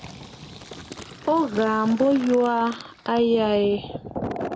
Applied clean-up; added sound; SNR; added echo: none; Fill (with liquid); 12 dB; none.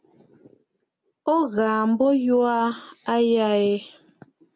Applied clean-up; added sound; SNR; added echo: none; none; none; none.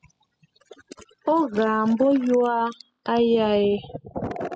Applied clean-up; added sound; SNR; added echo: classical method spectral subtraction.